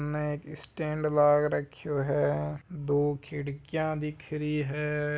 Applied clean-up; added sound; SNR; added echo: none; none; none; none.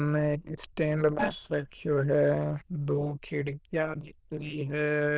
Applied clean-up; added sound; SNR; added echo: neural diffusion model UNIVERSE++.